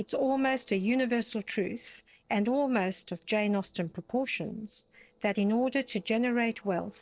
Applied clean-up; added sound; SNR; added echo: neural separator model SepFormer DNS4.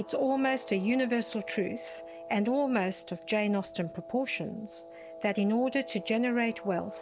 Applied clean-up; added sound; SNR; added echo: none; Guitar; 15 dB; none.